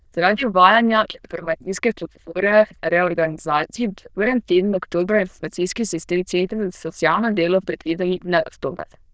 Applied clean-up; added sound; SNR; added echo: neural diffusion model UNIVERSE++.